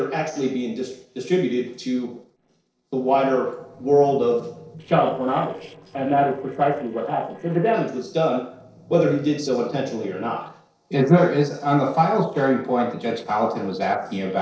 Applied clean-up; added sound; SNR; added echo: neural separator model SepFormer DNS4.